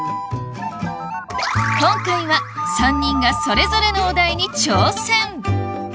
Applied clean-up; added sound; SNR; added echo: none; Telephone; 15 dB; none.